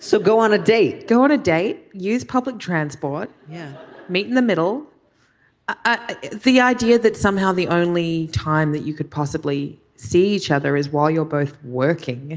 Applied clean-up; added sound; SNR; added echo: none; none; none; none.